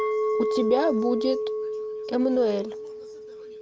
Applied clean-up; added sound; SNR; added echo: none; Chink, clink; 1 dB; none.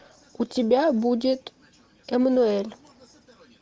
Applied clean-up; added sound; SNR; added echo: none; none; none; none.